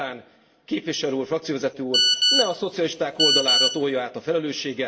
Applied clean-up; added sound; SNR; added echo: none; Telephone; -5 dB; reverberation time 1.0 s.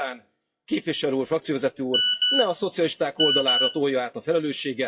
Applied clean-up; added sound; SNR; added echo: classical method WPE with log-MMSE.